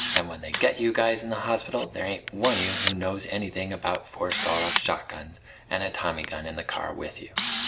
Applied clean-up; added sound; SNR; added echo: none; Camera; 5 dB; none.